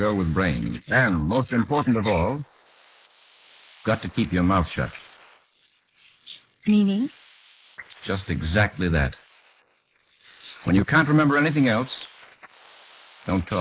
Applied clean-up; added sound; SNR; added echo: neural mask model Resemble Enhance denoiser.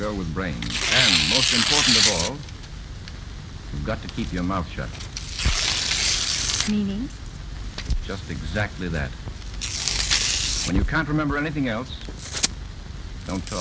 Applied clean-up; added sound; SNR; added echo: none; Tearing; -1 dB; none.